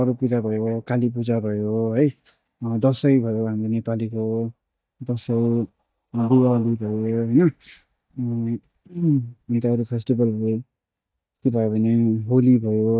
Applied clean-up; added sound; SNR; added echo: neural mask model DeepFilterNet 3.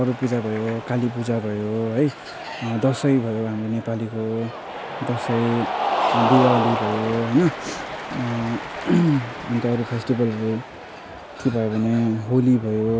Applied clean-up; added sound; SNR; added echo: none; Cheering; 6 dB; none.